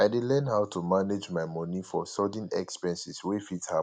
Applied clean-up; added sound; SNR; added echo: none; none; none; none.